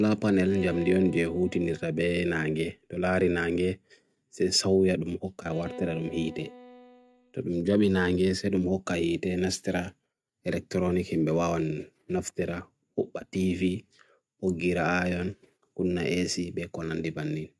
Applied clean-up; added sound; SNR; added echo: neural mask model RNNoise.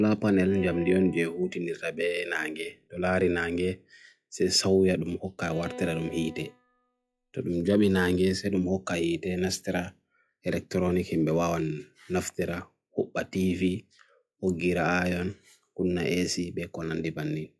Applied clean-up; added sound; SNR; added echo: classical method log-MMSE.